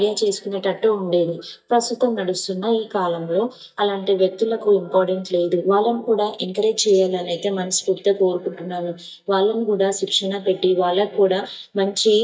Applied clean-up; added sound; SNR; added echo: neural mask model DeepFilterNet 3.